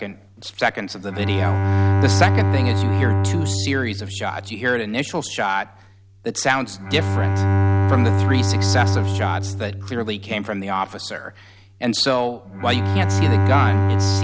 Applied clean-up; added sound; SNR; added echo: none; Bowed string instrument; -4 dB; none.